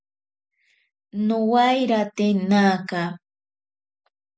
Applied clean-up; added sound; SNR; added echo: none; none; none; none.